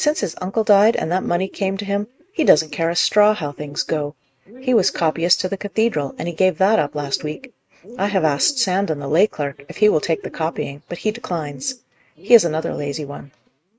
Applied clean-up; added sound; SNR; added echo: neural mask model RNNoise.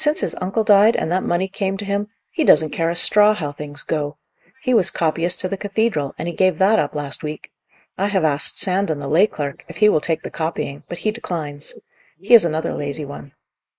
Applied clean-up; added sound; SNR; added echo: neural mask model Resemble Enhance denoiser.